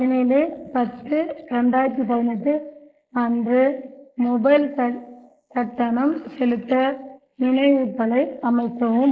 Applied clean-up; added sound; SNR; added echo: neural mask model Resemble Enhance denoiser.